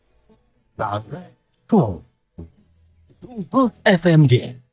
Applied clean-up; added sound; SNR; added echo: neural mask model DeepFilterNet 3.